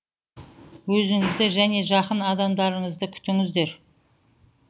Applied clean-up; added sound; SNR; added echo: none; none; none; none.